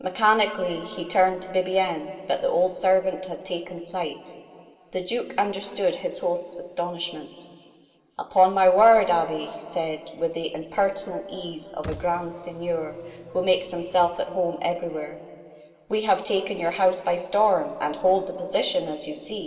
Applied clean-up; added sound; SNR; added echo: none; Car; 19 dB; reverberation time 2.4 s.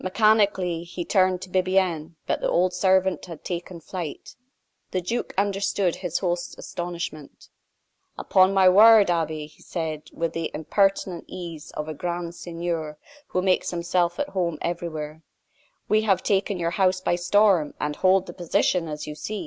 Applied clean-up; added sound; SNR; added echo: none; none; none; none.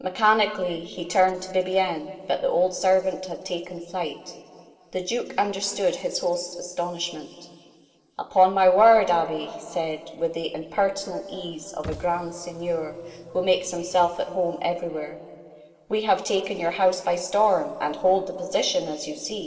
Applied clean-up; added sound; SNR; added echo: neural separator model SepFormer DNS4.